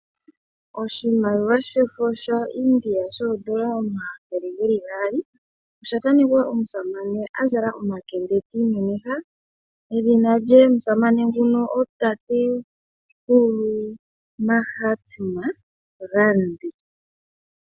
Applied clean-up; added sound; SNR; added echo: none; none; none; none.